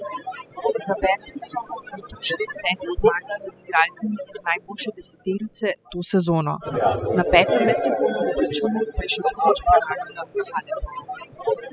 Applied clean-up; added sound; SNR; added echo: classical method spectral subtraction.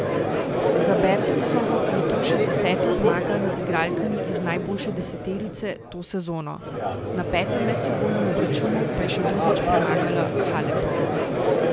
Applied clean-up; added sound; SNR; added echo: none; Crowd; -5 dB; none.